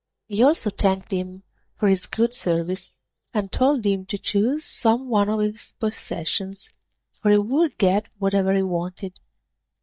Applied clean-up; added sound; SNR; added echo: neural mask model DeepFilterNet 3.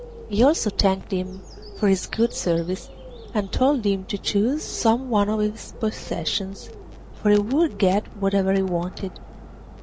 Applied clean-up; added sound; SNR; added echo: none; Bird; 19 dB; none.